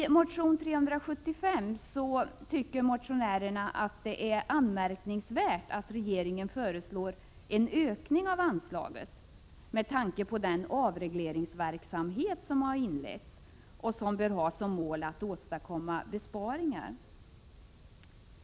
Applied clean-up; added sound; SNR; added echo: none; none; none; none.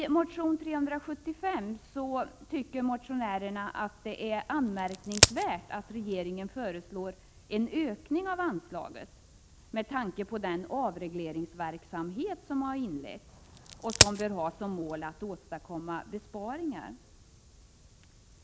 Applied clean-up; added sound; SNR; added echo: none; Crack; -5 dB; none.